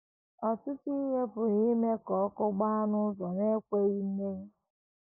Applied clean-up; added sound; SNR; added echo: neural mask model Resemble Enhance denoiser.